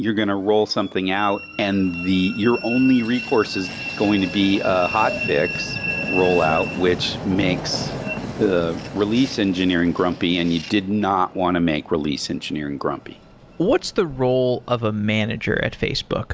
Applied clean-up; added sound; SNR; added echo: none; Train; 10 dB; none.